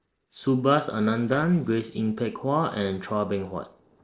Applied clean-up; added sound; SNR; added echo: neural separator model SepFormer DNS4.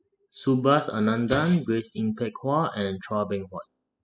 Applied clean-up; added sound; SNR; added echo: classical method spectral subtraction.